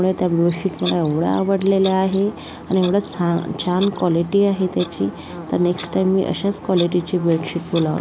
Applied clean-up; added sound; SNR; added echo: none; Clock + Buzz / Bird; 16 dB; none.